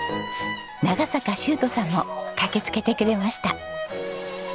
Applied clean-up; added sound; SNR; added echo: none; none; none; none.